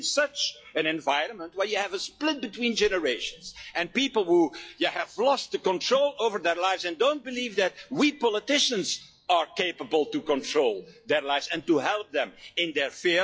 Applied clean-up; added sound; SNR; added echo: classical method log-MMSE.